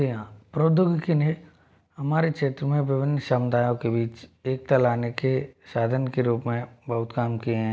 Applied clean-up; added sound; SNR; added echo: none; none; none; none.